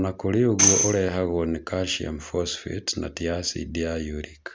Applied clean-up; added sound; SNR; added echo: none; Tambourine; -1 dB; none.